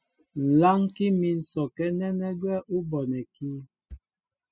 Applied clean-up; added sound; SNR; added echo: classical method spectral subtraction.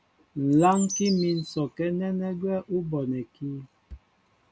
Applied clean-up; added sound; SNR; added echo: none; Bird; 10 dB; none.